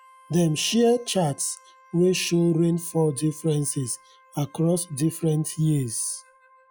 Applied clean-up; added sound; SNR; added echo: classical method log-MMSE.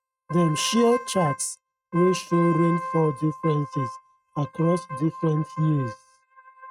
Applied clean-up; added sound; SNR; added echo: neural mask model RNNoise.